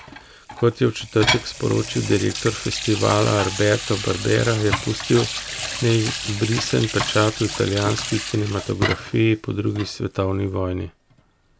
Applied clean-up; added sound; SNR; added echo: none; Sink (filling or washing) / Water tap, faucet; 8 dB; none.